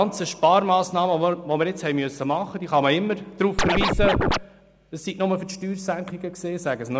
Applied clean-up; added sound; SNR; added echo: none; Scratching (performance technique); -3 dB; none.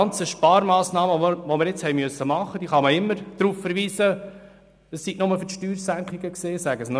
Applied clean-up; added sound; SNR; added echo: none; none; none; none.